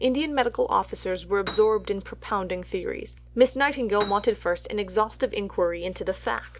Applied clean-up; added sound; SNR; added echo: none; Piano; 14 dB; none.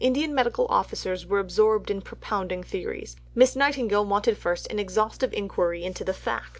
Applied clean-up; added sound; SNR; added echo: none; none; none; none.